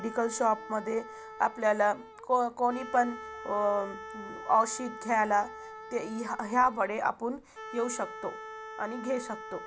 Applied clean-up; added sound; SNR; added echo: none; Wind instrument, woodwind instrument; 13 dB; none.